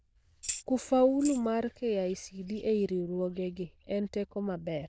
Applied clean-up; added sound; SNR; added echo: neural diffusion model UNIVERSE++.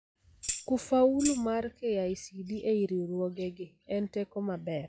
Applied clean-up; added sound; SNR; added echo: classical method log-MMSE.